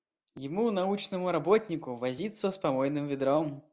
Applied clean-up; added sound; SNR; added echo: none; none; none; none.